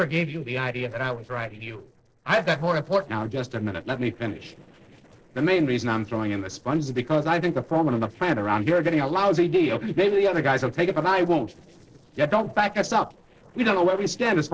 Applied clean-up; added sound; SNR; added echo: neural separator model SepFormer DNS4.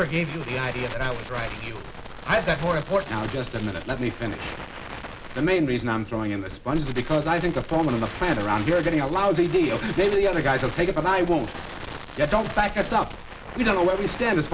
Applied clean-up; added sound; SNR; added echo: none; Crackle; 12 dB; none.